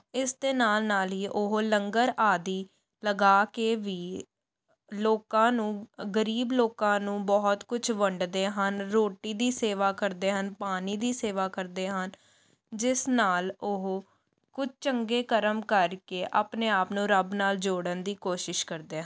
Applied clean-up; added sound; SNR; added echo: none; none; none; none.